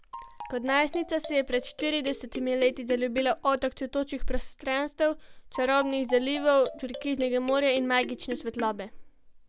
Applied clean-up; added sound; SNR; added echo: none; Marimba, xylophone; 15 dB; none.